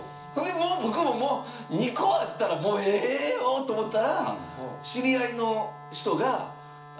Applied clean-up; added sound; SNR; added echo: none; Wind instrument, woodwind instrument; 17 dB; reverberation time 0.4 s.